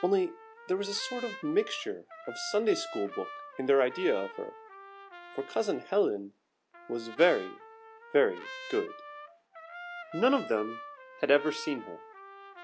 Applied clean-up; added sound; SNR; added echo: none; Trumpet; 14 dB; none.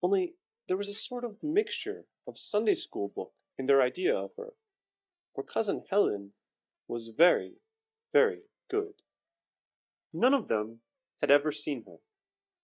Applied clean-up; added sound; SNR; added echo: neural mask model DeepFilterNet 3.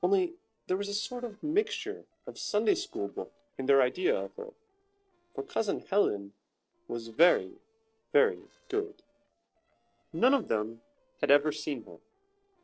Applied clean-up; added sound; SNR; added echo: neural separator model SepFormer DNS4.